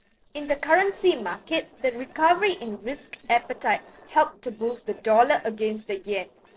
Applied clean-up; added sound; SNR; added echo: neural separator model SepFormer DNS4.